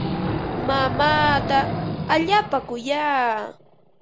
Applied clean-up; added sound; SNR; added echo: none; Wild animals; 5 dB; none.